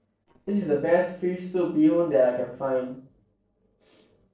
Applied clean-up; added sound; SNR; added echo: neural separator model SepFormer DNS4.